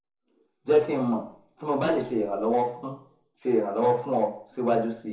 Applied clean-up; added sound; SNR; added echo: none; none; none; reverberation time 0.6 s.